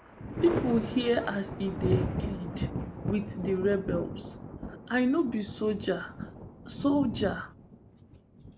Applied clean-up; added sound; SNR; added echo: none; Thunder; 5 dB; none.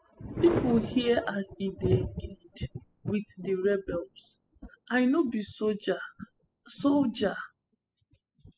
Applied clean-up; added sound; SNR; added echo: classical method spectral subtraction.